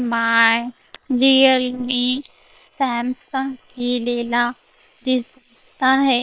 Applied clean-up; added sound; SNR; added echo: neural separator model SepFormer WHAM!.